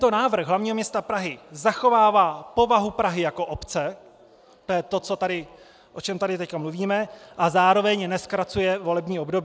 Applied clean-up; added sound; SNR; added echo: none; none; none; none.